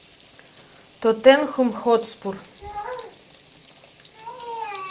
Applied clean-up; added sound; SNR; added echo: none; none; none; none.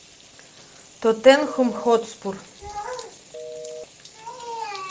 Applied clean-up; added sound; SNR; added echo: none; Telephone; 14 dB; none.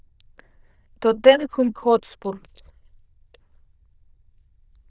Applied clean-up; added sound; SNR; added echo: neural diffusion model UNIVERSE++.